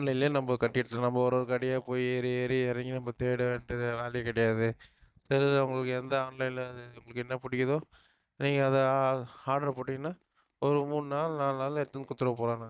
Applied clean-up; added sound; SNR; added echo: neural mask model DeepFilterNet 3.